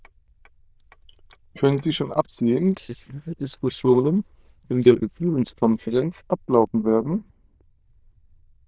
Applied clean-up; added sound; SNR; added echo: neural diffusion model UNIVERSE++.